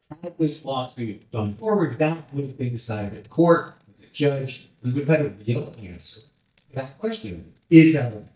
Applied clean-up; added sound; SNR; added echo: neural mask model DeepFilterNet 3.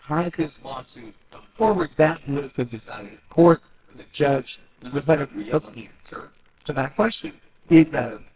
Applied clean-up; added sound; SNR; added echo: neural separator model SepFormer WHAMR!.